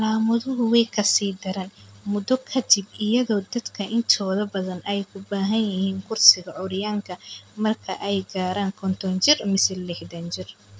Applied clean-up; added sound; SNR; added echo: none; none; none; none.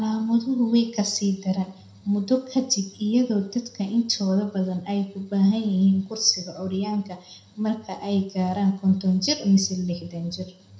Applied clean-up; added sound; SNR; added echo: none; none; none; reverberation time 0.5 s.